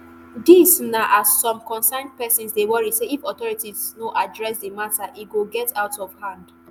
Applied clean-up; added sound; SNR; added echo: none; none; none; none.